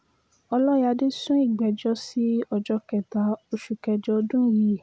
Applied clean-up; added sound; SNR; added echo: none; none; none; none.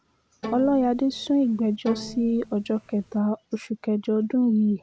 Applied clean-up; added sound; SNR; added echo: none; Bowed string instrument; 14 dB; none.